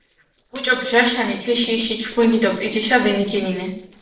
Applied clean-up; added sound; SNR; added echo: neural separator model SepFormer DNS4.